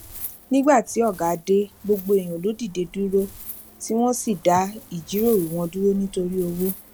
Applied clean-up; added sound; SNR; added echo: none; Wind; 17 dB; none.